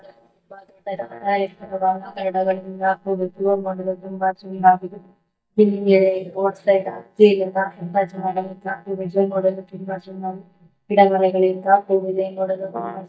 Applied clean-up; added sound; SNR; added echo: neural mask model DeepFilterNet 3.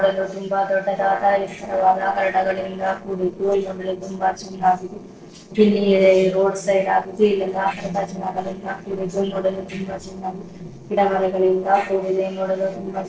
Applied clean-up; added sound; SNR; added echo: neural separator model SepFormer DNS4.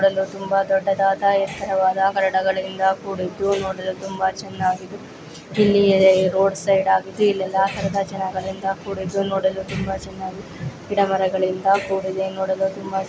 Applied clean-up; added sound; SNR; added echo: none; none; none; none.